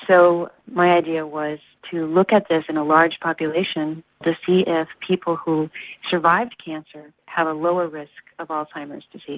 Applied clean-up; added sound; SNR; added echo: none; none; none; none.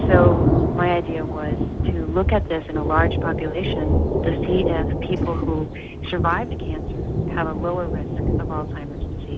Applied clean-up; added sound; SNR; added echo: none; Thunder; -3 dB; none.